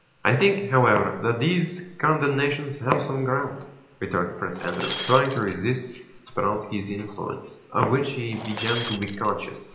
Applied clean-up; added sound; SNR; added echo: none; Shatter; 1 dB; reverberation time 0.8 s.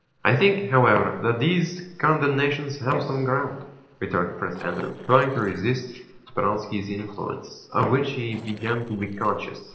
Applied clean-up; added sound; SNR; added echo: neural separator model SepFormer DNS4.